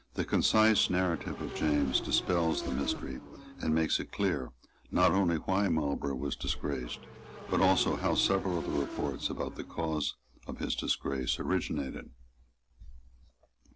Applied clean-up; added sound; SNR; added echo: none; Motorcycle / Engine; 11 dB; none.